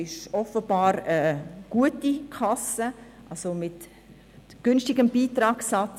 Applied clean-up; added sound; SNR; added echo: none; none; none; none.